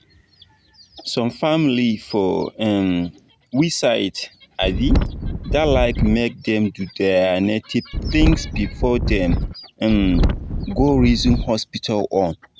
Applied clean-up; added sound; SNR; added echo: none; Wind; 0 dB; none.